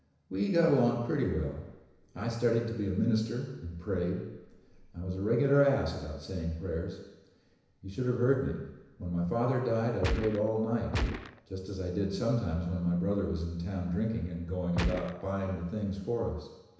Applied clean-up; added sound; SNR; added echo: none; Gunshot, gunfire; 1 dB; reverberation time 1.0 s.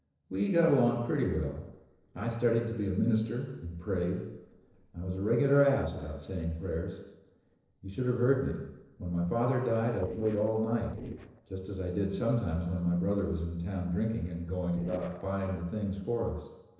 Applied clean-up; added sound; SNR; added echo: neural separator model SepFormer DNS4.